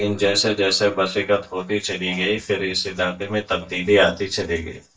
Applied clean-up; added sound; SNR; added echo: neural mask model DeepFilterNet 3.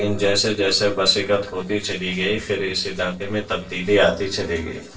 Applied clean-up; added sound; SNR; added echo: neural separator model SepFormer DNS4.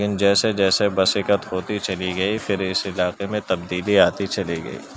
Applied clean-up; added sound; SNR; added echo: none; none; none; none.